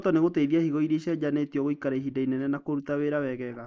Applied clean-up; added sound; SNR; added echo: neural mask model Resemble Enhance denoiser.